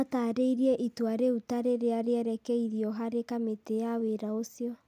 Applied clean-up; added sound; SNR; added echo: none; none; none; none.